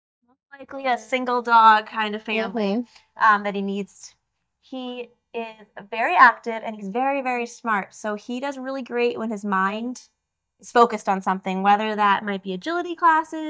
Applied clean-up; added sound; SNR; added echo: neural mask model DeepFilterNet 3.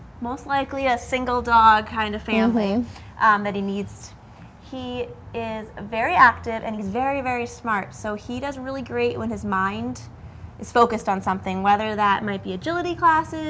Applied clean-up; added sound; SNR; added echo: none; none; none; none.